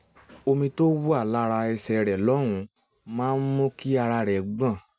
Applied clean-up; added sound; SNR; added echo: none; none; none; none.